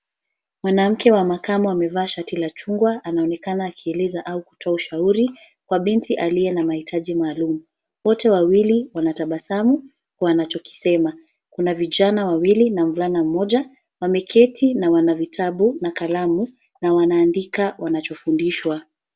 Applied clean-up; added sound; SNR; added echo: none; none; none; none.